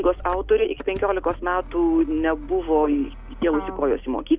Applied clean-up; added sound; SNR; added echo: none; Motor vehicle (road); 13 dB; none.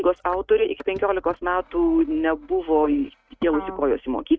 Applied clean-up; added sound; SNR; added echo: neural mask model RNNoise.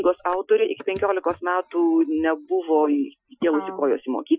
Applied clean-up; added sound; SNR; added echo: classical method Wiener filter.